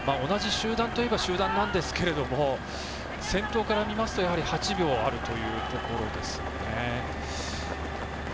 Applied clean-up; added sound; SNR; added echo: none; none; none; none.